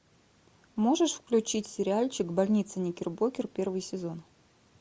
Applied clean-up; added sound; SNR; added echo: none; none; none; none.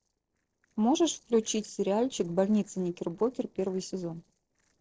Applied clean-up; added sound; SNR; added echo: neural separator model SepFormer DNS4.